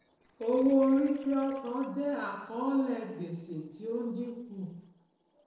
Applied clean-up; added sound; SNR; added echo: neural separator model SepFormer DNS4.